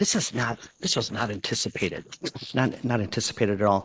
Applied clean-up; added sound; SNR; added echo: neural mask model Resemble Enhance denoiser.